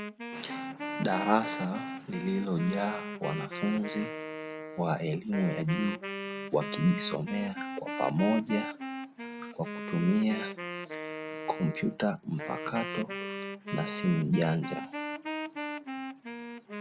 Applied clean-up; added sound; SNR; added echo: none; Wind instrument, woodwind instrument; 6 dB; none.